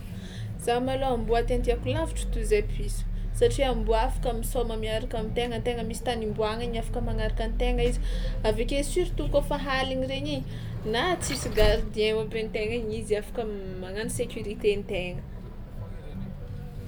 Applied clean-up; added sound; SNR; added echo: none; Vehicle; 1 dB; none.